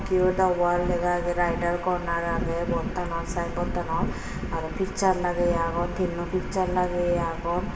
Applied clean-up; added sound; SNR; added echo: none; none; none; reverberation time 0.9 s.